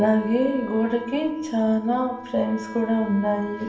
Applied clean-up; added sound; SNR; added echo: none; Wind instrument, woodwind instrument; 16 dB; reverberation time 0.9 s.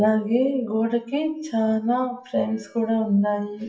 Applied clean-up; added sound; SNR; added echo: classical method WPE with log-MMSE.